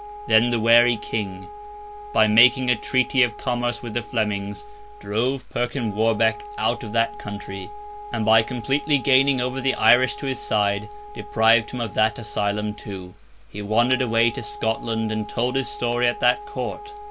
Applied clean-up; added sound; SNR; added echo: none; Wind instrument, woodwind instrument; 14 dB; none.